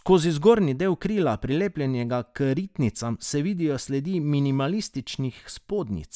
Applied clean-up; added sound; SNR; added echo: none; none; none; none.